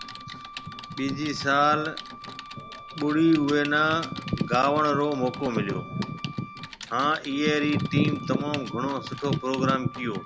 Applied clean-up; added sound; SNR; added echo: none; Typing + Wind instrument, woodwind instrument; 14 dB; none.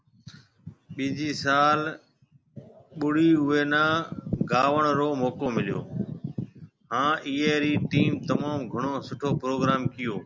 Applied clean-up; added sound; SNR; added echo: none; none; none; none.